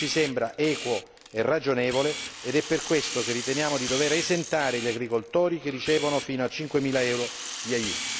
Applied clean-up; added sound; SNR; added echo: none; Camera + Rattle; 8 dB; none.